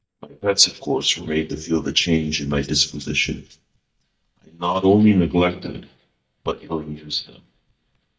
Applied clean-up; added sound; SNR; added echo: neural mask model DeepFilterNet 3.